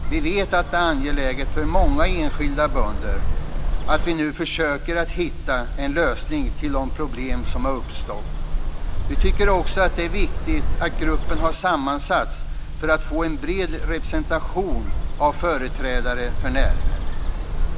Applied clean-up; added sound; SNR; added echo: none; Bird; -3 dB; none.